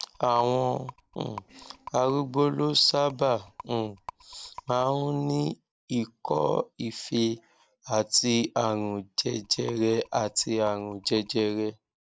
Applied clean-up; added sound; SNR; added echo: neural separator model SepFormer DNS4.